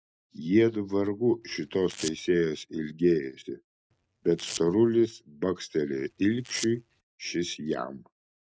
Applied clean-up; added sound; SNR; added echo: neural mask model RNNoise.